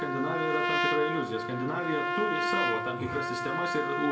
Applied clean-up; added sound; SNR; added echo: none; Trumpet; -2 dB; reverberation time 0.6 s.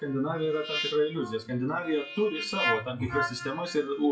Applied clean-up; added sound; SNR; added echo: classical method WPE with log-MMSE.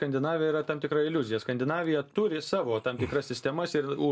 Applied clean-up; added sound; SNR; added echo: none; none; none; none.